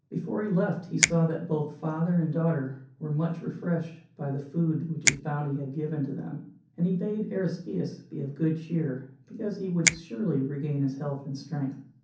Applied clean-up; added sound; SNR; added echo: none; Finger snapping; 4 dB; reverberation time 0.6 s.